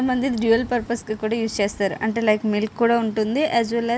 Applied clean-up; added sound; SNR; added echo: none; none; none; none.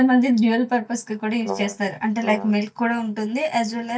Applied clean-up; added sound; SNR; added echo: neural mask model DeepFilterNet 3.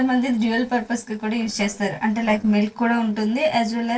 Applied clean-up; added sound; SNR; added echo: neural separator model SepFormer DNS4.